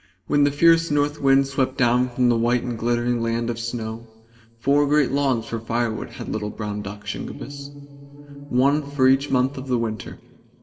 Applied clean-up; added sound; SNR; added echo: none; Musical instrument; 13 dB; reverberation time 1.4 s.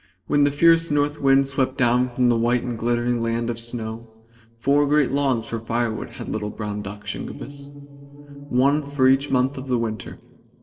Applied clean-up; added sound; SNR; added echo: neural separator model SepFormer DNS4.